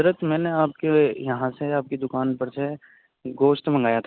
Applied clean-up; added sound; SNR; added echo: none; none; none; none.